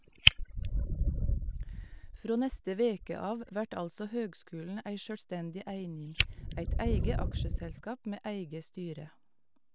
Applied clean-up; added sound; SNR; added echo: none; Fire; -4 dB; none.